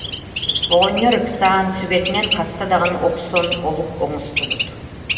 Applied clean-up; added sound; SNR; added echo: none; Bird; 5 dB; reverberation time 1.8 s.